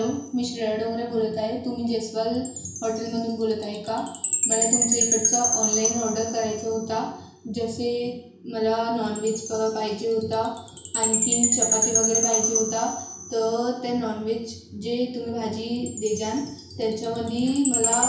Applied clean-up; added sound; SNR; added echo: none; Chime; 1 dB; reverberation time 0.5 s.